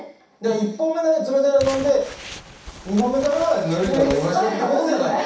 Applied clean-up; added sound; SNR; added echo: none; Crumpling, crinkling; 15 dB; reverberation time 0.7 s.